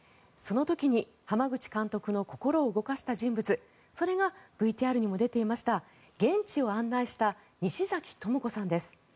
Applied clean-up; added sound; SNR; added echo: none; none; none; none.